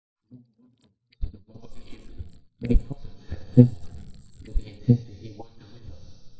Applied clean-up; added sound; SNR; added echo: neural mask model DeepFilterNet 3.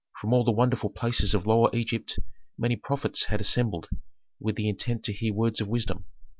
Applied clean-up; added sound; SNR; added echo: none; none; none; none.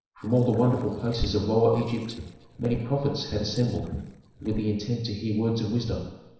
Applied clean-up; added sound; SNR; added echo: neural separator model SepFormer DNS4.